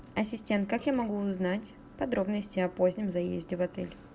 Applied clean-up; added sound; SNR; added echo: none; Burping, eructation; 19 dB; none.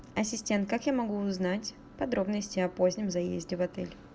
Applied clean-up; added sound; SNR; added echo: none; none; none; none.